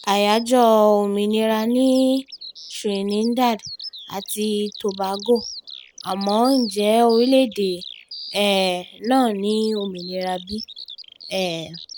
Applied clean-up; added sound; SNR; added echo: neural mask model Resemble Enhance denoiser.